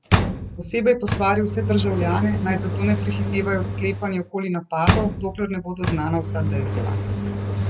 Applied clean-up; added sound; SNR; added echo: none; Engine; 1 dB; none.